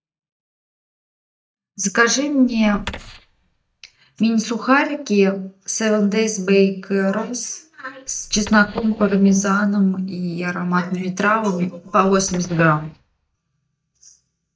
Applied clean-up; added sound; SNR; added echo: neural mask model DeepFilterNet 3.